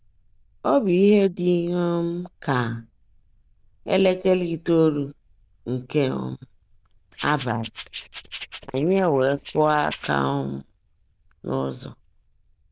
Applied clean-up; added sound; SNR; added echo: neural diffusion model UNIVERSE++.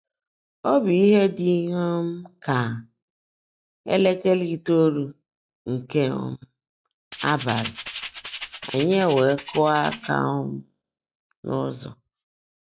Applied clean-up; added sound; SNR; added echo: classical method log-MMSE.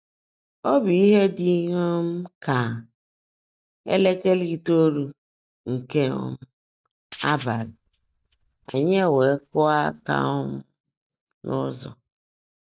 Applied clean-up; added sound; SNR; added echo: neural mask model DeepFilterNet 3.